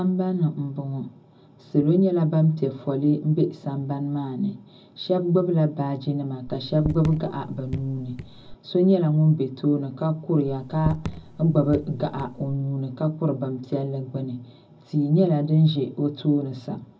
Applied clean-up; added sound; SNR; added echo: none; Raindrop / Drip; 11 dB; reverberation time 0.4 s.